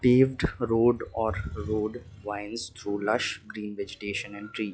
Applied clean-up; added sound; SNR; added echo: classical method log-MMSE.